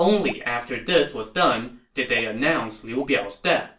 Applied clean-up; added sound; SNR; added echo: none; Raindrop / Drip; 19 dB; reverberation time 0.3 s.